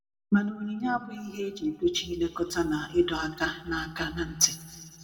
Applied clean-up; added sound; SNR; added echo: none; none; none; reverberation time 1.8 s.